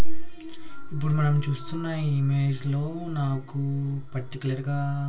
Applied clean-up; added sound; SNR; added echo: none; none; none; reverberation time 0.2 s.